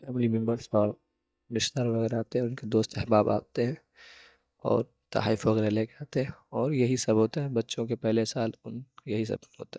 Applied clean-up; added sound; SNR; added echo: neural mask model DeepFilterNet 3.